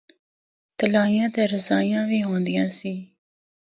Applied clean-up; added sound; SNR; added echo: none; none; none; none.